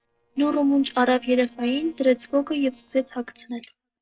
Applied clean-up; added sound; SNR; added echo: neural separator model SepFormer DNS4.